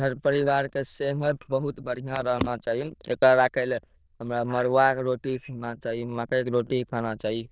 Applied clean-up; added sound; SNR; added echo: neural diffusion model UNIVERSE++.